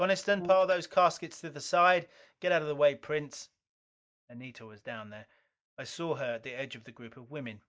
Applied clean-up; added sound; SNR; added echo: neural mask model DeepFilterNet 3.